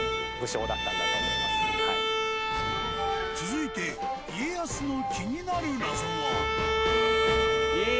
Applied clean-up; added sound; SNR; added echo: none; Bowed string instrument; -3 dB; none.